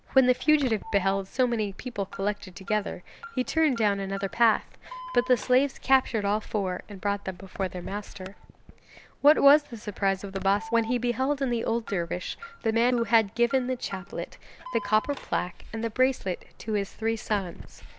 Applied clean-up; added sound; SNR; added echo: none; Alarm; 16 dB; none.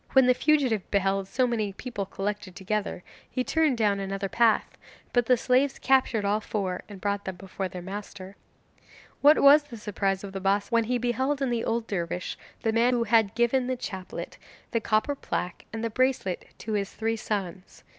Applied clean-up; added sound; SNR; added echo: none; none; none; none.